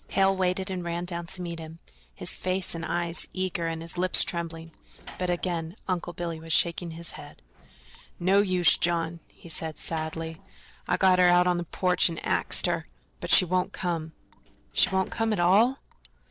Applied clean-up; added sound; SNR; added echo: neural separator model SepFormer DNS4.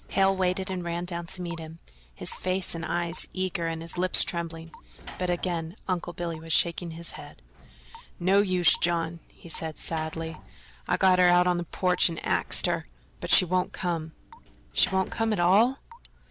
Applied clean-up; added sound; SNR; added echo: none; Sliding door / Slam + Raindrop / Drip / Water tap, faucet; 20 dB; none.